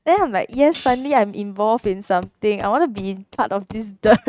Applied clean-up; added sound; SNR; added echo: neural mask model RNNoise.